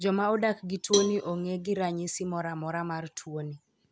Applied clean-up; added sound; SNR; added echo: none; Cowbell; 7 dB; none.